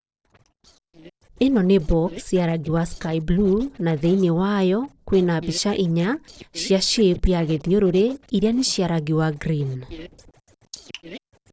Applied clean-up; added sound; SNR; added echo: neural separator model SepFormer DNS4.